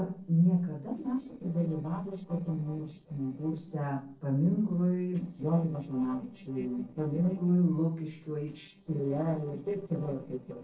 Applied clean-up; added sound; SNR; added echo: neural separator model SepFormer DNS4.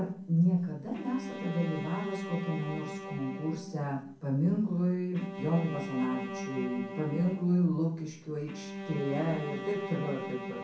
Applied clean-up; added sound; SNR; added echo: none; Bowed string instrument; 9 dB; reverberation time 0.6 s.